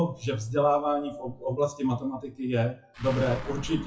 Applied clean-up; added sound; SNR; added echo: classical method WPE with log-MMSE.